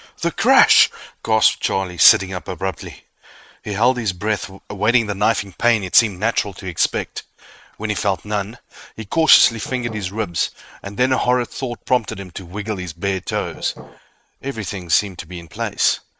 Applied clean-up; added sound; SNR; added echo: neural mask model RNNoise.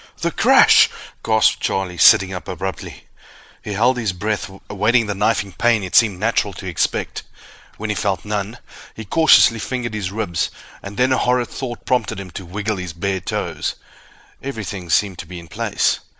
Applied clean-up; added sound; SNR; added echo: none; none; none; none.